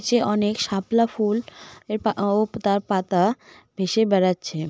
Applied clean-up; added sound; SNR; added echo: none; none; none; none.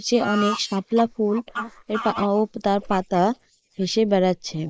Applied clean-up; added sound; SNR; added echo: neural mask model Resemble Enhance denoiser.